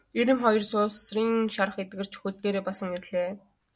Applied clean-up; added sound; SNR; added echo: none; none; none; none.